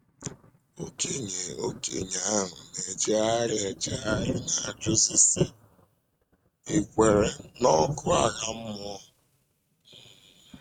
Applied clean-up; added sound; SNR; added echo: neural mask model RNNoise.